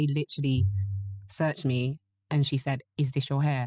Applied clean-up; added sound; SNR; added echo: classical method spectral subtraction.